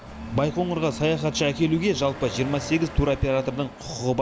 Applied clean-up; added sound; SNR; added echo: none; Engine starting / Accelerating, revving, vroom / Motor vehicle (road); 13 dB; none.